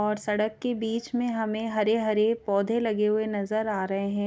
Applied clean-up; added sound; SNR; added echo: none; none; none; none.